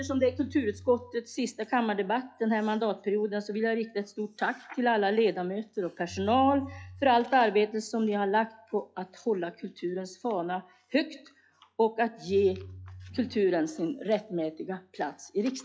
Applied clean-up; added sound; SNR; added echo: classical method log-MMSE.